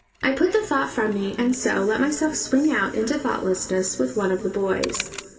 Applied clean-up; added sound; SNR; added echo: none; Mechanisms; 20 dB; reverberation time 2.8 s.